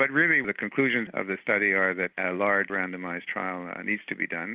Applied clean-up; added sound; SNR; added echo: none; none; none; none.